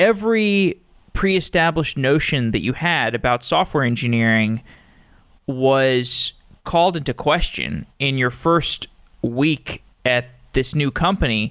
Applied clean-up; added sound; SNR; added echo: none; none; none; none.